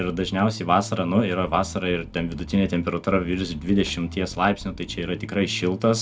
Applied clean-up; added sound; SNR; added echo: none; Bass guitar; 14 dB; none.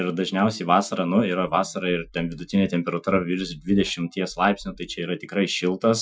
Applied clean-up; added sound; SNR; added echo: classical method Wiener filter.